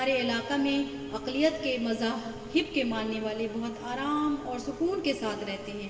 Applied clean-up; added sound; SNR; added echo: none; Wind instrument, woodwind instrument; 16 dB; reverberation time 2.3 s.